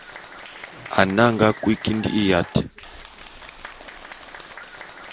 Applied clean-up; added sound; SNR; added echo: none; Applause; 14 dB; none.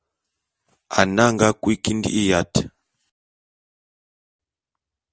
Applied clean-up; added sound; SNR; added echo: none; none; none; none.